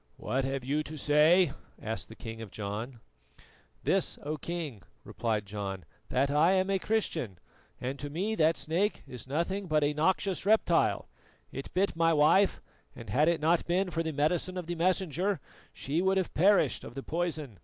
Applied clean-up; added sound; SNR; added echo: none; none; none; none.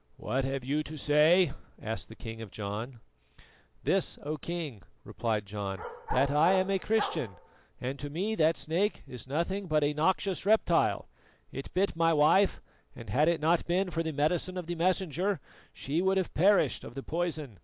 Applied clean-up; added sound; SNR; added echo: none; Bark; 10 dB; none.